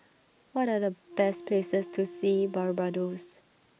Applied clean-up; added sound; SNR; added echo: none; Wind instrument, woodwind instrument; 17 dB; none.